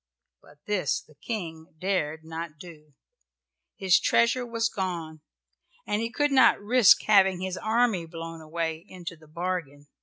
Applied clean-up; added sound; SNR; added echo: none; none; none; none.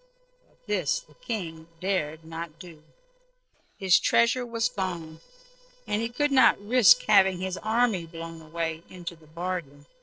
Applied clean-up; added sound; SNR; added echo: neural separator model SepFormer DNS4.